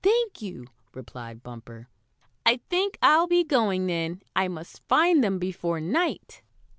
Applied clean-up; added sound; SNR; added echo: none; none; none; none.